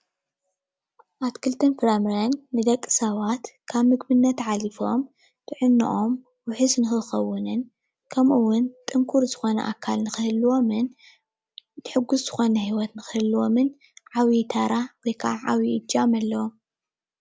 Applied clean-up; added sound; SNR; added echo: none; none; none; none.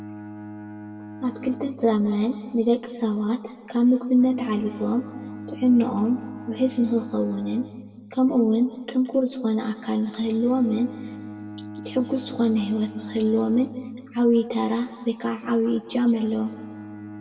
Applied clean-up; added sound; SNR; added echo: none; Bowed string instrument; 16 dB; reverberation time 1.5 s.